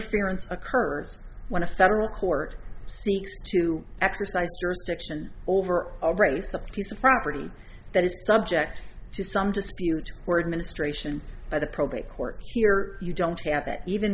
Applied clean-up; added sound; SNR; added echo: none; none; none; none.